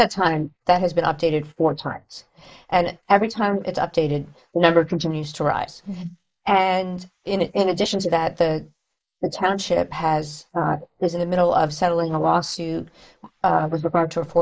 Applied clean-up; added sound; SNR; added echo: neural mask model Resemble Enhance denoiser.